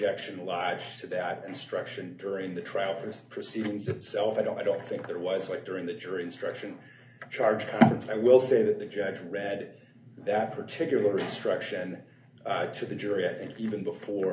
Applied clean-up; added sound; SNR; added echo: none; none; none; reverberation time 0.3 s.